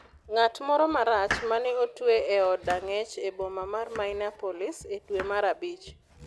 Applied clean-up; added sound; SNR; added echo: none; Domestic sounds, home sounds; 15 dB; none.